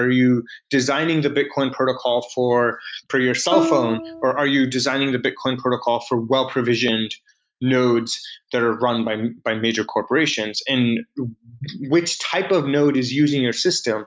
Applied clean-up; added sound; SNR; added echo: neural mask model RNNoise.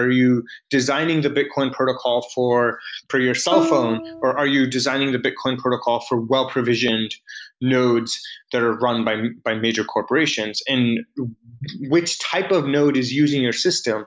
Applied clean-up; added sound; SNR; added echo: none; Plucked string instrument; 5 dB; none.